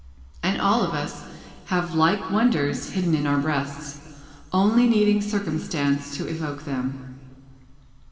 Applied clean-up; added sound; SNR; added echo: none; none; none; reverberation time 2.1 s.